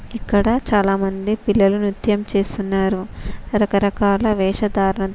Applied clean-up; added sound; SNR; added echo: none; none; none; none.